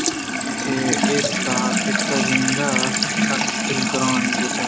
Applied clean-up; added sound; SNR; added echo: none; Sink (filling or washing) / Water tap, faucet; -5 dB; none.